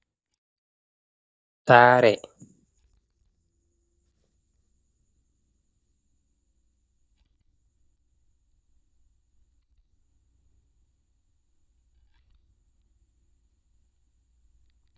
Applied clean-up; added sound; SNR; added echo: neural mask model DeepFilterNet 3.